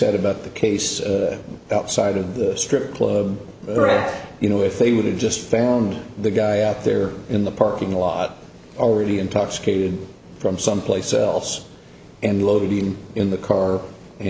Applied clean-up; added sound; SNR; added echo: none; none; none; none.